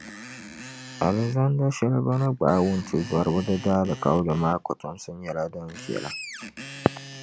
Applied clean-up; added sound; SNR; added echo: none; Screech; 15 dB; none.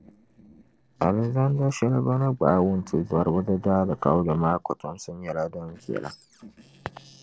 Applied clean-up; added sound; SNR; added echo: neural separator model SepFormer DNS4.